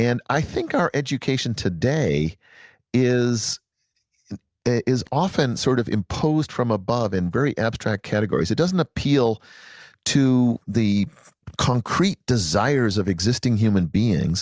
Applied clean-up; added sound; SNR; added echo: none; none; none; none.